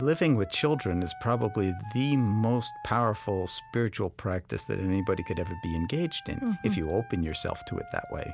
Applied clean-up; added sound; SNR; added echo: none; Wind instrument, woodwind instrument; 16 dB; none.